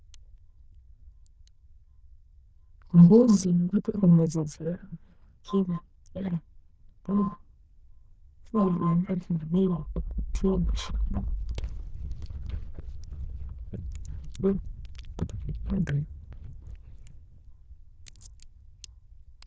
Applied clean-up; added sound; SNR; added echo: neural diffusion model UNIVERSE++.